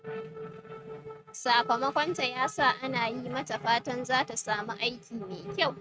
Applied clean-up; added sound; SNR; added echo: neural mask model RNNoise.